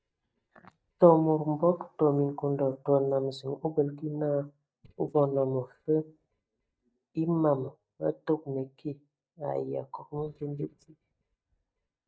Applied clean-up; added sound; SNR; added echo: neural mask model DeepFilterNet 3.